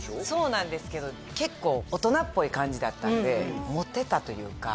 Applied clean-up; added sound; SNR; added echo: none; none; none; none.